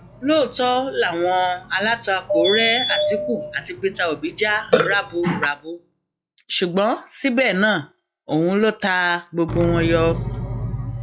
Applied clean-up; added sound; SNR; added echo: classical method log-MMSE.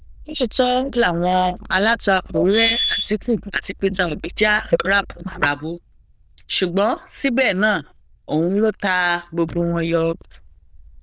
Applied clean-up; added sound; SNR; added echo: neural diffusion model UNIVERSE++.